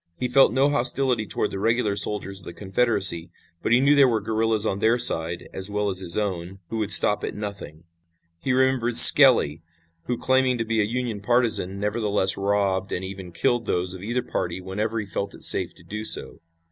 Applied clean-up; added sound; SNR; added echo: none; none; none; none.